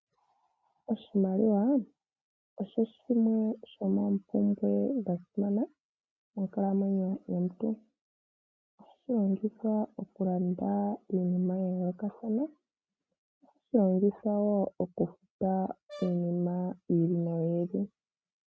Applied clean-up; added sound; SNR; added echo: neural mask model RNNoise.